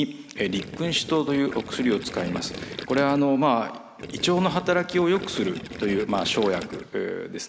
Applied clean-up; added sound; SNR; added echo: none; Gurgling; 12 dB; none.